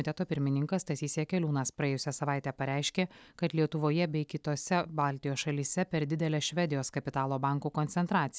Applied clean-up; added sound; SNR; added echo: none; none; none; none.